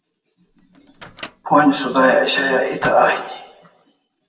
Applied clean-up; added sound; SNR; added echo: none; Microwave oven; 19 dB; reverberation time 0.7 s.